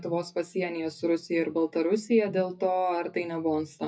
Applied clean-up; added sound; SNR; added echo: classical method WPE with log-MMSE.